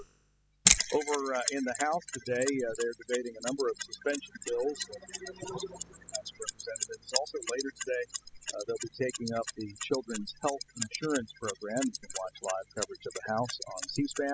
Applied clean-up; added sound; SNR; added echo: classical method spectral subtraction.